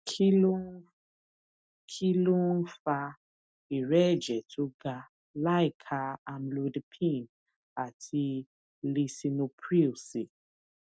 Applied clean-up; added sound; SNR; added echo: none; none; none; none.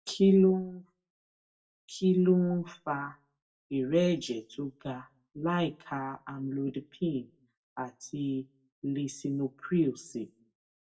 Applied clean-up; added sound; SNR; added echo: none; none; none; reverberation time 0.2 s.